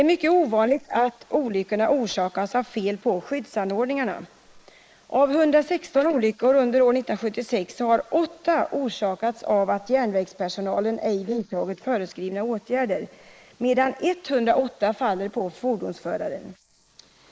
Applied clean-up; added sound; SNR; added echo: neural mask model Resemble Enhance denoiser.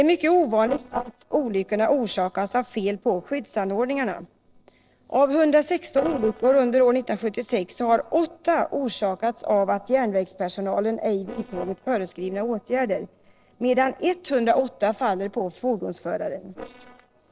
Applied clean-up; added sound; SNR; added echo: neural separator model SepFormer DNS4.